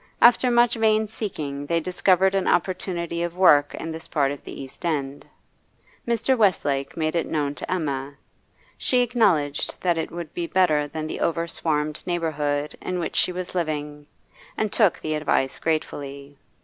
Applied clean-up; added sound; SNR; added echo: none; none; none; none.